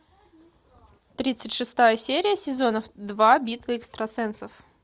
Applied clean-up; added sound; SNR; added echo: none; none; none; none.